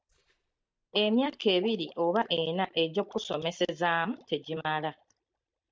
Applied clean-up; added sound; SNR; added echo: neural mask model DeepFilterNet 3.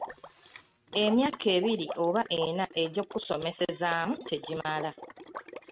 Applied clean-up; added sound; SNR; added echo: neural mask model RNNoise.